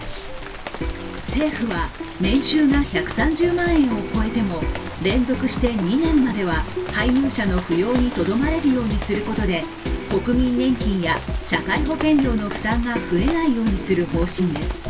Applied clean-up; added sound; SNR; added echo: none; Rain; 13 dB; reverberation time 0.2 s.